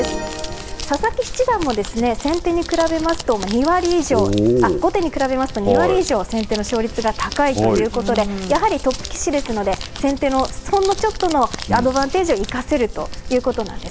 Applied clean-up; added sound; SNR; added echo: none; Crumpling, crinkling; 10 dB; none.